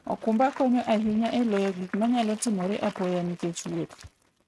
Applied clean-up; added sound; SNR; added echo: neural mask model RNNoise.